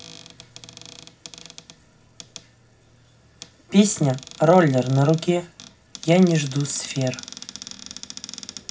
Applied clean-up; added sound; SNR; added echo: none; Cupboard open or close; 18 dB; reverberation time 0.4 s.